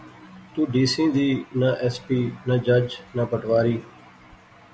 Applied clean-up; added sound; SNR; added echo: none; none; none; none.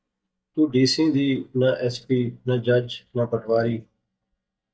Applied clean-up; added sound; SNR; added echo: neural mask model DeepFilterNet 3.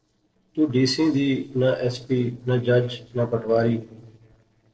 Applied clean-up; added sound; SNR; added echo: neural separator model SepFormer DNS4.